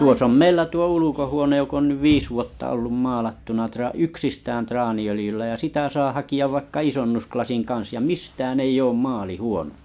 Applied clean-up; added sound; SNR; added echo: none; none; none; none.